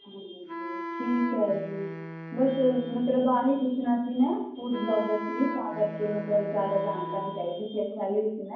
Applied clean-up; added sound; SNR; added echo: none; Wind instrument, woodwind instrument; 11 dB; reverberation time 1.2 s.